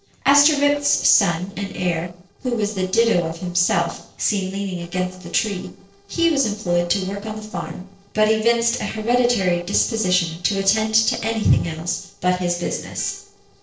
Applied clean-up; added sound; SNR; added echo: neural separator model SepFormer DNS4.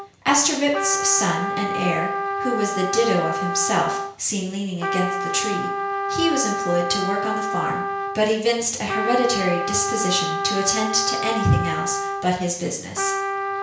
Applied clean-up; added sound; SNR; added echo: none; Trumpet; 3 dB; reverberation time 0.5 s.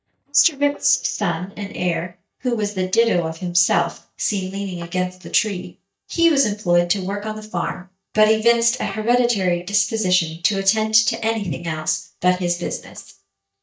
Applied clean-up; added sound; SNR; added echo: neural mask model DeepFilterNet 3.